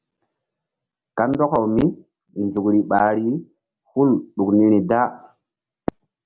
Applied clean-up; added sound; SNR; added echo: none; none; none; none.